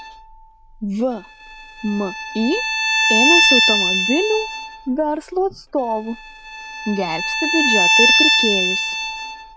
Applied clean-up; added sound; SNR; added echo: none; Bowed string instrument; -4 dB; none.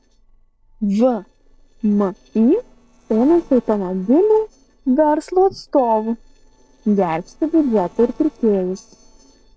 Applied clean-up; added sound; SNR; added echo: neural separator model SepFormer DNS4.